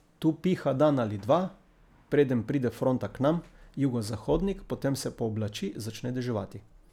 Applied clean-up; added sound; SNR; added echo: none; none; none; none.